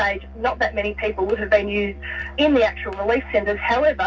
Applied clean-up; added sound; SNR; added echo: none; Musical instrument; 16 dB; reverberation time 0.4 s.